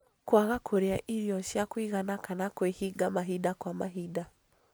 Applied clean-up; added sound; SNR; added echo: none; none; none; none.